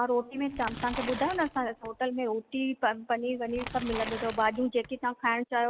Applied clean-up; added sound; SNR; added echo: none; Tearing; 12 dB; none.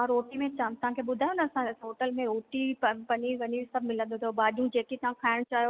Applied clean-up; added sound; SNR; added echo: none; none; none; none.